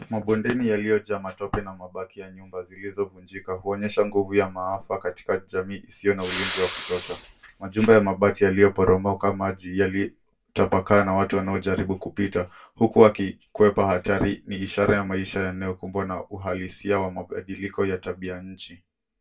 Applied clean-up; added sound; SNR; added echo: none; Respiratory sounds; 3 dB; reverberation time 0.1 s.